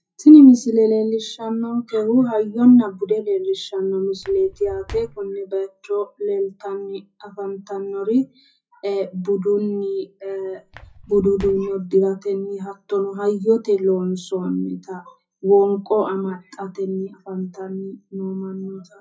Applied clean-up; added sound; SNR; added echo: classical method WPE with log-MMSE.